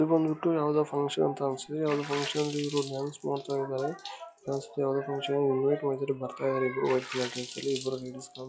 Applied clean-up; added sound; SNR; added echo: classical method log-MMSE.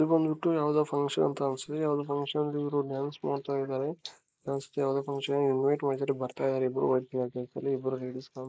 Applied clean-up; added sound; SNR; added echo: neural mask model Resemble Enhance denoiser.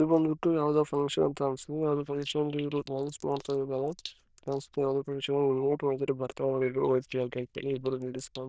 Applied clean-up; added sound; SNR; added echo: neural diffusion model UNIVERSE++.